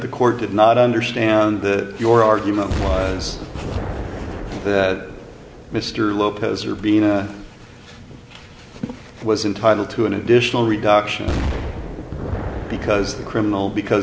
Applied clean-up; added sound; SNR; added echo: none; Explosion; 11 dB; none.